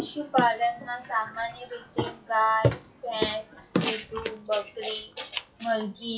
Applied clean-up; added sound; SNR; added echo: classical method WPE with log-MMSE.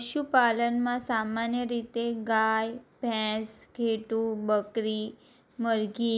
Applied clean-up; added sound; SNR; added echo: none; none; none; none.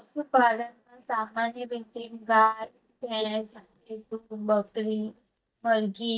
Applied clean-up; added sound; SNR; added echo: neural mask model DeepFilterNet 3.